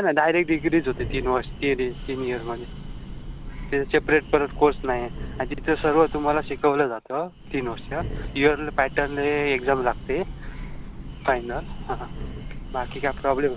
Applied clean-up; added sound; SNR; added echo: none; Breathing; 10 dB; none.